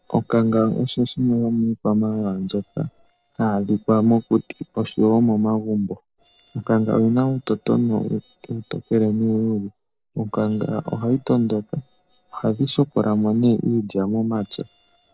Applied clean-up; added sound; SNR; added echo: neural separator model SepFormer DNS4.